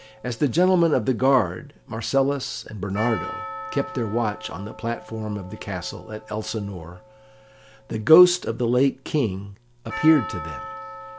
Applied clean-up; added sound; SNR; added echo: none; Percussion; 15 dB; none.